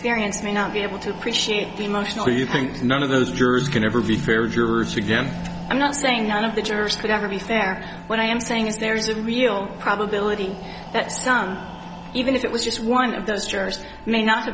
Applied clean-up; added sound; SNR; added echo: none; Breathing + Wind instrument, woodwind instrument; 19 dB; none.